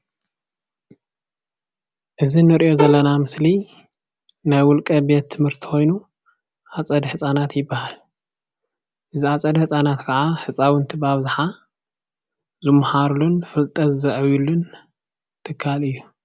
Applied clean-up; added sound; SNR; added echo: none; Bowed string instrument; 4 dB; none.